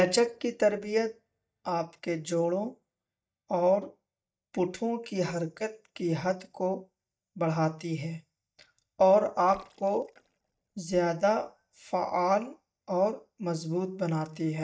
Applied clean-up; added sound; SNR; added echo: neural mask model DeepFilterNet 3.